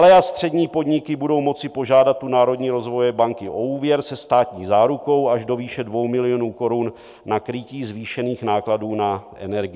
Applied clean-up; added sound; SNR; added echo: none; none; none; none.